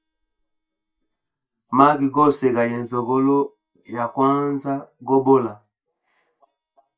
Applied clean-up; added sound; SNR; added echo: neural mask model DeepFilterNet 3.